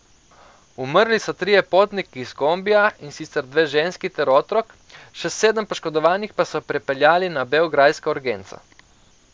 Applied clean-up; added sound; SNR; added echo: none; none; none; none.